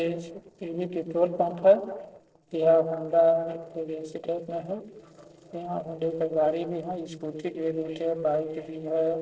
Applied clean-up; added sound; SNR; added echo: neural separator model SepFormer DNS4.